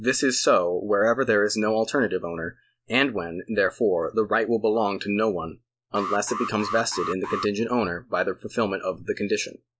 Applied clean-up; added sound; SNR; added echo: neural mask model Resemble Enhance denoiser.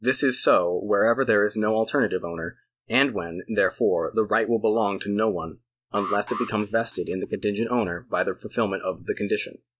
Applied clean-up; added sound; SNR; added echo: neural mask model DeepFilterNet 3.